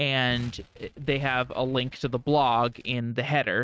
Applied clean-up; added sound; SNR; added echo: neural mask model RNNoise.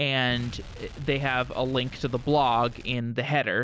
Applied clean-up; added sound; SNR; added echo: none; Explosion; 16 dB; none.